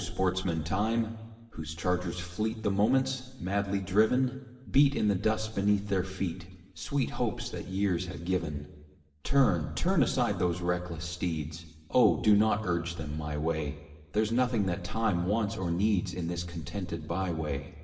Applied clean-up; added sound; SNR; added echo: none; none; none; reverberation time 1.0 s.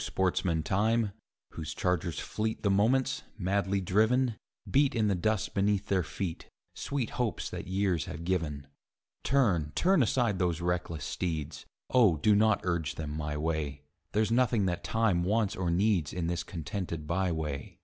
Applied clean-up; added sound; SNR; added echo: none; none; none; none.